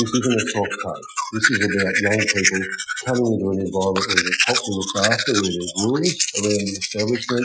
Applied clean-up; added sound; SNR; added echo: classical method Wiener filter.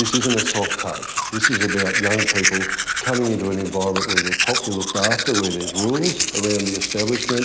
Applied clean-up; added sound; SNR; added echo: none; Domestic sounds, home sounds; 0 dB; none.